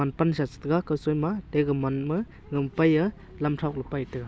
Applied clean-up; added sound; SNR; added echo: none; none; none; none.